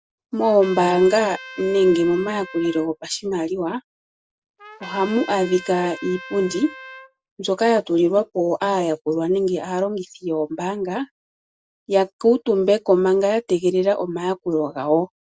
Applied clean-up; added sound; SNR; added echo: none; Trumpet; 17 dB; none.